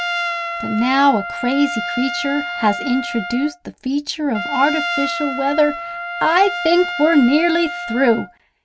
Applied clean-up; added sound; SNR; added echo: none; Trumpet; 7 dB; none.